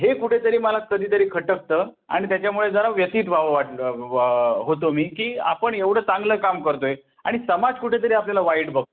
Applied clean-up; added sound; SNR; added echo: none; none; none; none.